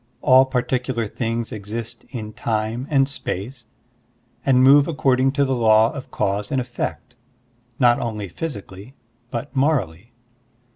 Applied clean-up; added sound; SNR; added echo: none; none; none; none.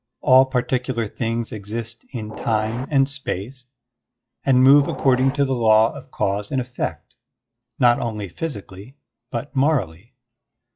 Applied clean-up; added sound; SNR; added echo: classical method log-MMSE.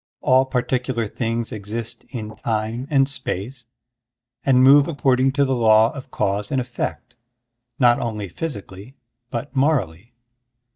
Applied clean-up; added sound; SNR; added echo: neural mask model DeepFilterNet 3.